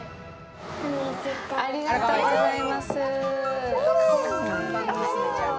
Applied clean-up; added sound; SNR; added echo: none; none; none; none.